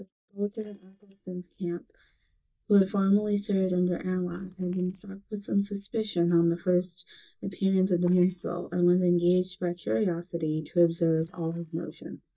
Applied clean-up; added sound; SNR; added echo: neural mask model DeepFilterNet 3.